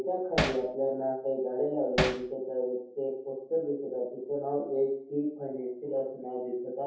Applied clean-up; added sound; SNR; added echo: none; Hammer; -1 dB; reverberation time 0.7 s.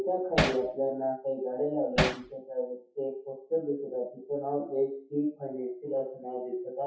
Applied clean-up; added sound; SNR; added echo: classical method WPE with log-MMSE.